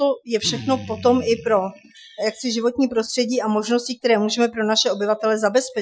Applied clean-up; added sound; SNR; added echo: classical method Wiener filter.